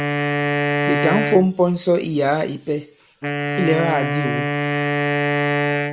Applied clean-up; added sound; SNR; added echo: none; Wind instrument, woodwind instrument; 0 dB; none.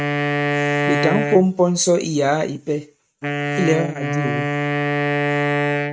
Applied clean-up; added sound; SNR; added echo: neural mask model RNNoise.